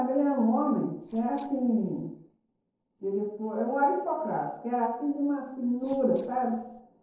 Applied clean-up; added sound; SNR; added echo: neural separator model SepFormer DNS4.